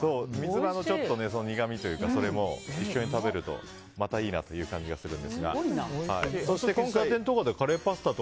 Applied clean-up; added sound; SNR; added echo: none; Tap / Glass; 15 dB; none.